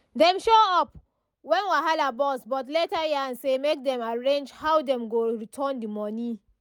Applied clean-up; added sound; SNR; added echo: none; none; none; none.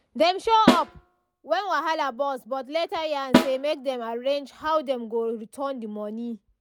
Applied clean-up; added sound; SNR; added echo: none; Snare drum; 0 dB; none.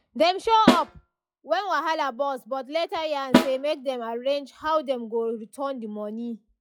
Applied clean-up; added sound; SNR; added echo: classical method log-MMSE.